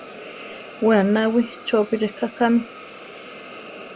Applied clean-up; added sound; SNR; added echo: none; Hiss; 16 dB; none.